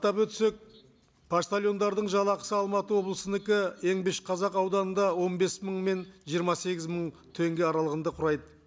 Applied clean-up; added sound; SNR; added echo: none; none; none; none.